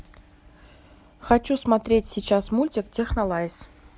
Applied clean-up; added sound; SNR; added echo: none; none; none; none.